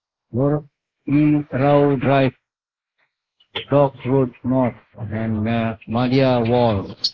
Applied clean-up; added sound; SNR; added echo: neural mask model Resemble Enhance denoiser.